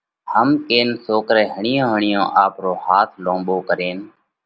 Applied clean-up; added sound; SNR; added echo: none; none; none; none.